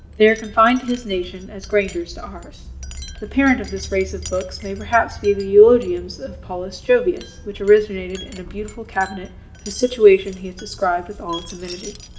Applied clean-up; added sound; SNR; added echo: none; Wind chime; 16 dB; reverberation time 0.7 s.